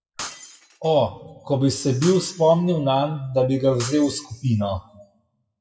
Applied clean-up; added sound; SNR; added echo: classical method WPE with log-MMSE.